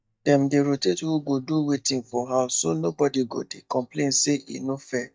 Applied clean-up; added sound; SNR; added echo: neural mask model DeepFilterNet 3.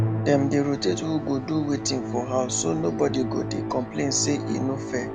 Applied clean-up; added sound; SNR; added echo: none; Musical instrument; 5 dB; none.